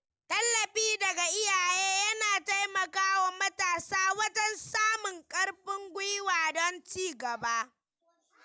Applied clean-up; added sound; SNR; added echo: none; none; none; none.